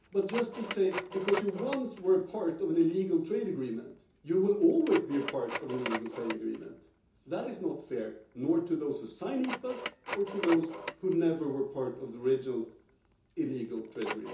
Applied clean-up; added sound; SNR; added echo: none; Telephone; 10 dB; reverberation time 0.6 s.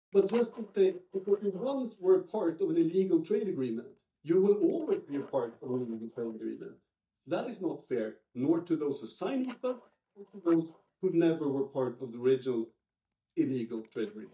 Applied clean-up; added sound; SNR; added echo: neural mask model DeepFilterNet 3.